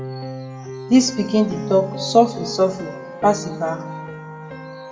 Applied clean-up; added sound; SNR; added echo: none; Piano; 11 dB; reverberation time 1.3 s.